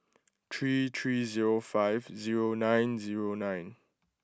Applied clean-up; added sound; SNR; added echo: none; none; none; none.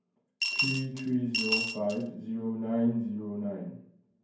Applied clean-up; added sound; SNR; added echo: none; Coin (dropping) / Glass; 0 dB; reverberation time 0.9 s.